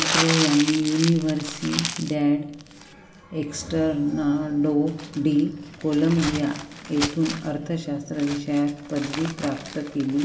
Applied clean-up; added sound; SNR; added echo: none; Crumpling, crinkling; 8 dB; reverberation time 0.6 s.